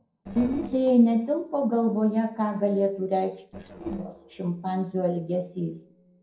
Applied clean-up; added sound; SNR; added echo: neural separator model SepFormer DNS4.